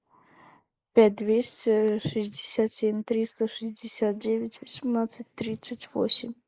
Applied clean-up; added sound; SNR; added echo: neural mask model Resemble Enhance denoiser.